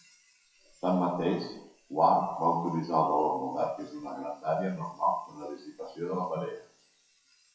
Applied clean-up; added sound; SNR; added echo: classical method WPE with log-MMSE.